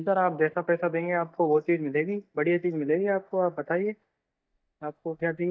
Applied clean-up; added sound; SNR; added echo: neural mask model DeepFilterNet 3.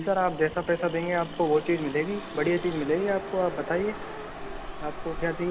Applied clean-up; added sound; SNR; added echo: none; Thunder + Motor vehicle (road); 10 dB; none.